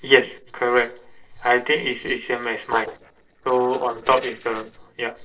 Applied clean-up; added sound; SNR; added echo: neural separator model SepFormer DNS4.